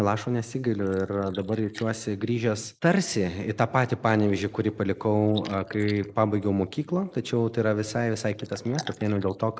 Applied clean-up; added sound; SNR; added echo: neural mask model Resemble Enhance denoiser.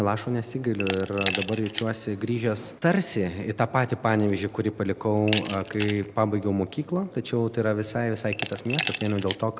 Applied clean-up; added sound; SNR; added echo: none; Glass; 10 dB; none.